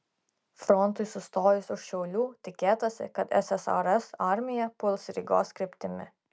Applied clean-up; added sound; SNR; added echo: none; none; none; none.